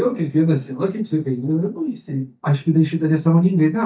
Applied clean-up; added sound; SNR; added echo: neural mask model DeepFilterNet 3.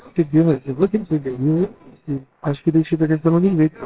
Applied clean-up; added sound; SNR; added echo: neural separator model SepFormer WHAMR!.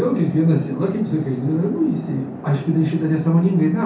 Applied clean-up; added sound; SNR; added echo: none; Chatter / Traffic noise, roadway noise / Train; 15 dB; reverberation time 0.6 s.